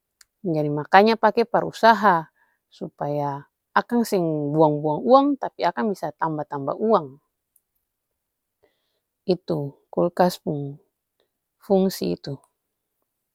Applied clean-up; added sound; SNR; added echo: none; none; none; none.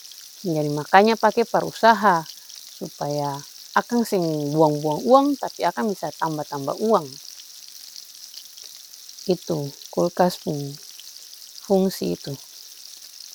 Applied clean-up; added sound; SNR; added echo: none; Frying (food); 18 dB; none.